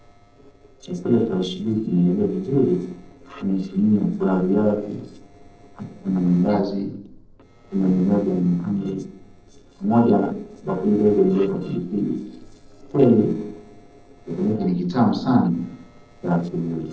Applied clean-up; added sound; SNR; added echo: neural separator model SepFormer DNS4.